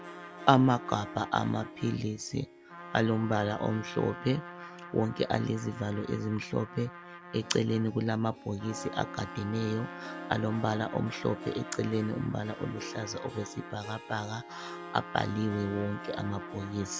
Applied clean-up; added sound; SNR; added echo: none; Harp + Trumpet; 12 dB; none.